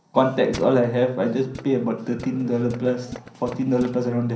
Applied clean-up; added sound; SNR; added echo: none; Tools; 17 dB; reverberation time 0.6 s.